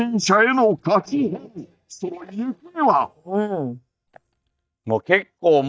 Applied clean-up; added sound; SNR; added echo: neural mask model DeepFilterNet 3.